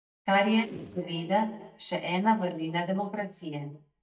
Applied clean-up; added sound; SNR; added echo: neural mask model DeepFilterNet 3.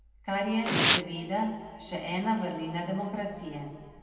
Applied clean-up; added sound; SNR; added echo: none; Domestic sounds, home sounds; -2 dB; reverberation time 2.1 s.